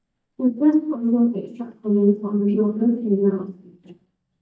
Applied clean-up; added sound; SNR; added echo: neural mask model DeepFilterNet 3.